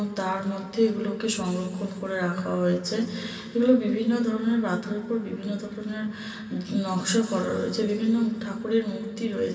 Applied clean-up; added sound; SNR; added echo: none; none; none; reverberation time 2.4 s.